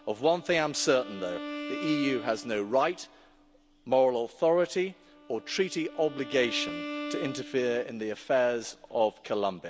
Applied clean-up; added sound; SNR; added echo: none; Bowed string instrument; 13 dB; none.